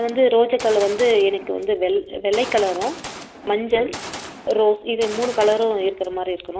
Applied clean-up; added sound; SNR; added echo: none; Gunshot, gunfire; 15 dB; none.